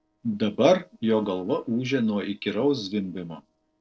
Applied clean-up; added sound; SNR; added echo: neural separator model SepFormer DNS4.